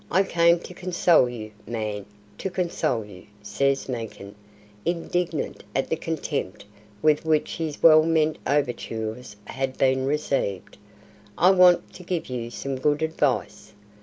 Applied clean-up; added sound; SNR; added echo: none; none; none; none.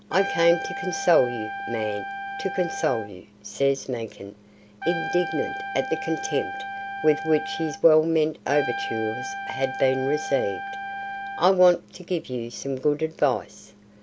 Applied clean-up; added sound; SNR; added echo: none; Trumpet; 7 dB; none.